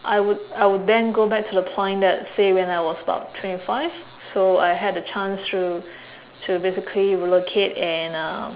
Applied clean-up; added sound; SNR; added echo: none; none; none; none.